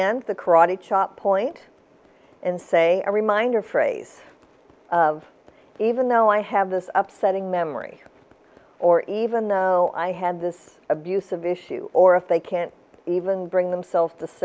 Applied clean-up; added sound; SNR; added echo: none; none; none; none.